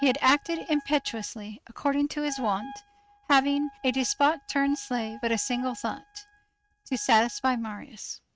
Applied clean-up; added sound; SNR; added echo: neural mask model RNNoise.